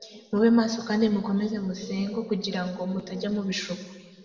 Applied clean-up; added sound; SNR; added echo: none; none; none; reverberation time 1.4 s.